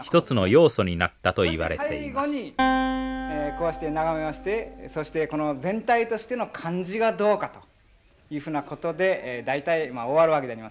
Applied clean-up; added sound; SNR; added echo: none; Acoustic guitar; 5 dB; none.